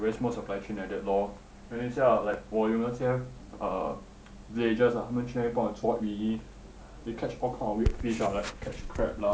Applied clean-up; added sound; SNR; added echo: none; none; none; none.